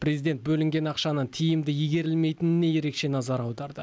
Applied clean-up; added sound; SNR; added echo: none; none; none; none.